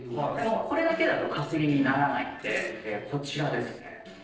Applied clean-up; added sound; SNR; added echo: neural separator model SepFormer DNS4.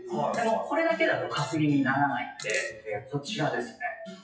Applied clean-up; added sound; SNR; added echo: classical method WPE with log-MMSE.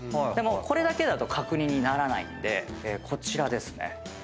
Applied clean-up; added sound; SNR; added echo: none; none; none; none.